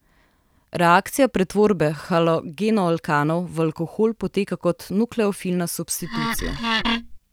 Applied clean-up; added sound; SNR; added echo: none; Wood; 3 dB; none.